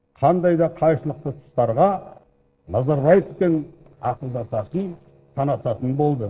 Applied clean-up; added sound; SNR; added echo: neural separator model SepFormer DNS4.